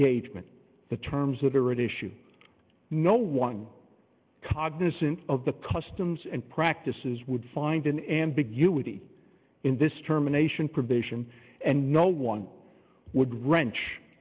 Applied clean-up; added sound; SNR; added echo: none; none; none; none.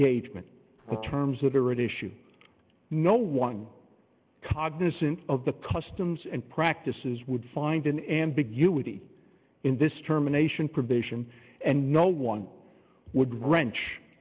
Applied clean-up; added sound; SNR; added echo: none; Brass instrument; 14 dB; none.